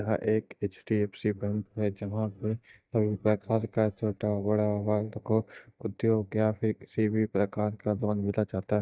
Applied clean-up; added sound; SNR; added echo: neural mask model DeepFilterNet 3.